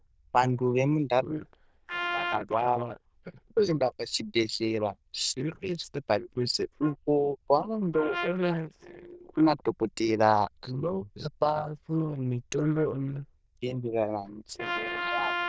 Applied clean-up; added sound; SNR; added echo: neural diffusion model UNIVERSE++.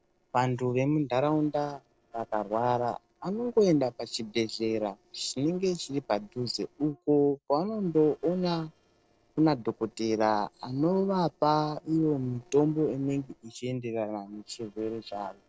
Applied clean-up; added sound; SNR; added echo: neural separator model SepFormer DNS4.